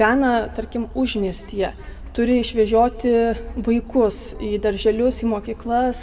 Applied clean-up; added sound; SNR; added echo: none; none; none; reverberation time 1.5 s.